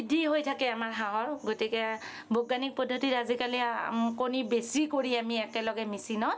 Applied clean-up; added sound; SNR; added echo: none; none; none; none.